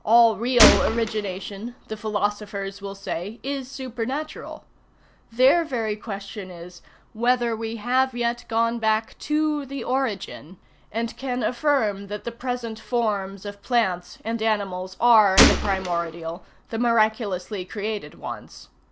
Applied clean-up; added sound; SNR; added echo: none; Gunshot, gunfire; -2 dB; none.